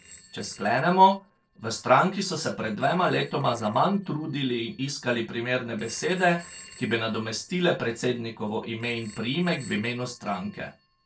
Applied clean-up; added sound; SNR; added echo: neural separator model SepFormer DNS4.